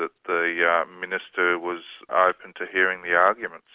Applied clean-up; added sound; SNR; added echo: none; none; none; none.